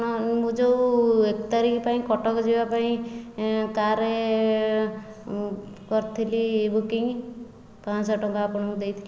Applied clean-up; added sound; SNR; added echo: none; none; none; none.